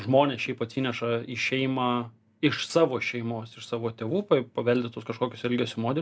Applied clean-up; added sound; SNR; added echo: none; none; none; none.